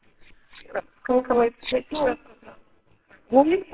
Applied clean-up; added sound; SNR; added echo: neural separator model SepFormer WHAMR!.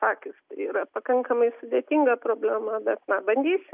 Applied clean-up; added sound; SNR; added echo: none; none; none; none.